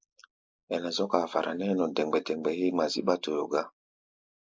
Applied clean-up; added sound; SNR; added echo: neural mask model Resemble Enhance denoiser.